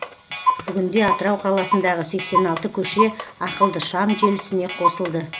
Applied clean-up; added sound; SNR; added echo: none; Clock; 3 dB; none.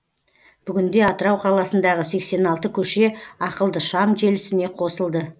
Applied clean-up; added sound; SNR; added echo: none; none; none; none.